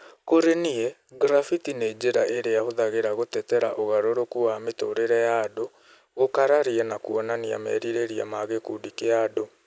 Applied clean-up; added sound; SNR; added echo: none; none; none; none.